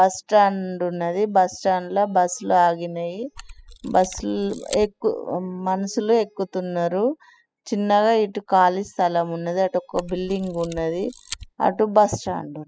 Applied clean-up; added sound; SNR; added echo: classical method spectral subtraction.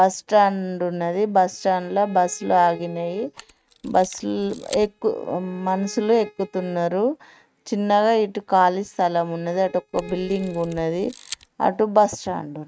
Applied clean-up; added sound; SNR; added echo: neural mask model RNNoise.